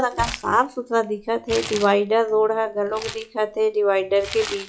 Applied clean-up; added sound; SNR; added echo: classical method log-MMSE.